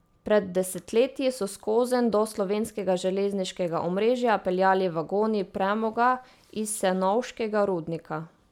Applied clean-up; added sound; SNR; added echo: none; none; none; none.